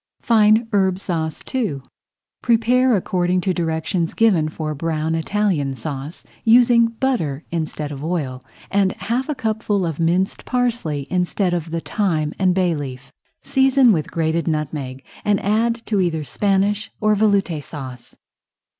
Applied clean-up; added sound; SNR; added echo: none; none; none; none.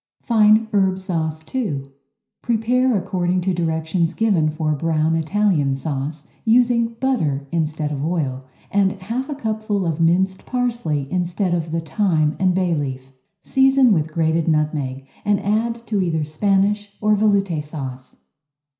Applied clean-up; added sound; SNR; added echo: none; none; none; reverberation time 0.5 s.